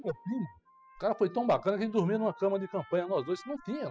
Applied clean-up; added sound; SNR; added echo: classical method spectral subtraction.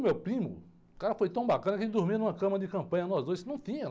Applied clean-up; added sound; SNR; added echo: none; none; none; none.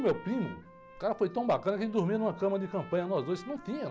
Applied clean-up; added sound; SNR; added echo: none; Trumpet; 19 dB; none.